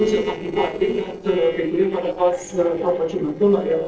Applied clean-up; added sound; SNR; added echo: neural separator model SepFormer DNS4.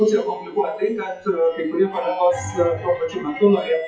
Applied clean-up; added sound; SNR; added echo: classical method WPE with log-MMSE.